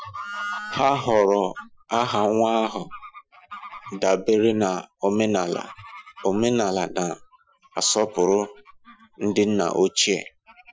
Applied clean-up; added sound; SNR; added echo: classical method Wiener filter.